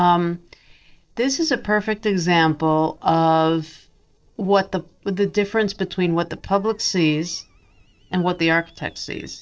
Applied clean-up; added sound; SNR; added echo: neural separator model SepFormer DNS4.